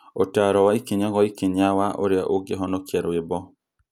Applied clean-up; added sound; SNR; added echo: none; none; none; none.